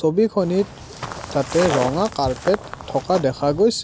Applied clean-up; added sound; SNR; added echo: none; Walk, footsteps; 10 dB; none.